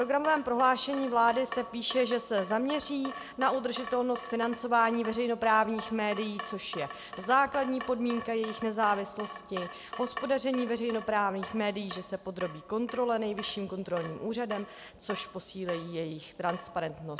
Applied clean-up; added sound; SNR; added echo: none; Drip / Water tap, faucet; 13 dB; none.